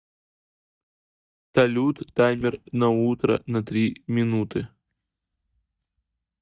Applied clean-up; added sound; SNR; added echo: neural mask model DeepFilterNet 3.